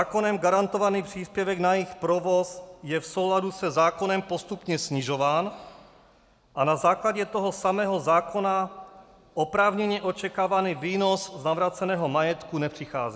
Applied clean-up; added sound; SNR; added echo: none; none; none; none.